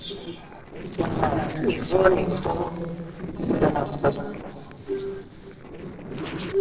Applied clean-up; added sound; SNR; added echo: neural separator model SepFormer DNS4.